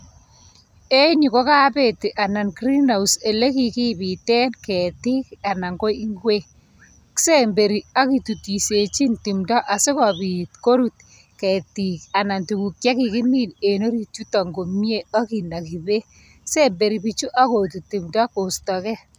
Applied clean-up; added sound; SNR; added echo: none; none; none; none.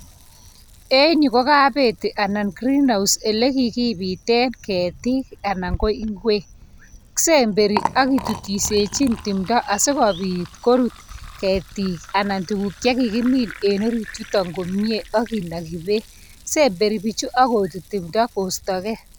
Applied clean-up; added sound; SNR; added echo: none; Liquid; 16 dB; none.